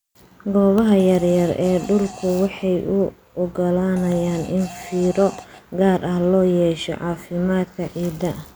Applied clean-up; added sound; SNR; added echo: none; Fart; 19 dB; none.